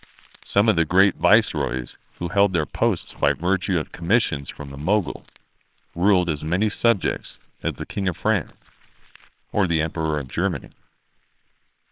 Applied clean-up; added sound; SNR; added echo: neural separator model SepFormer WHAMR!.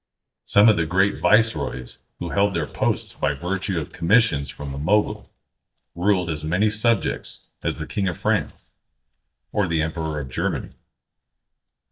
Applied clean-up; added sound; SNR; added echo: neural mask model DeepFilterNet 3.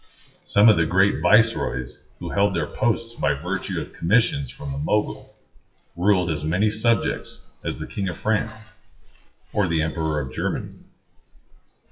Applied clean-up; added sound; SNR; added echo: classical method WPE with log-MMSE.